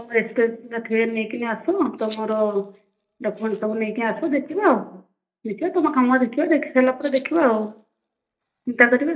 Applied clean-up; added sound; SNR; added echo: neural mask model DeepFilterNet 3.